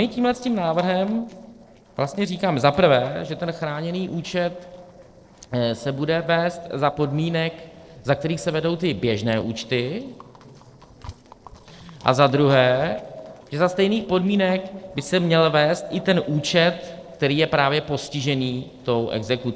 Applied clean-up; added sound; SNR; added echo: neural separator model SepFormer DNS4.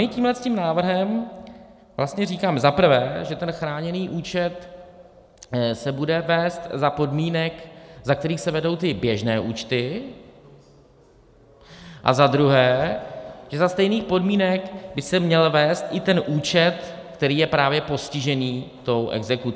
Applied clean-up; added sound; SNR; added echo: none; none; none; none.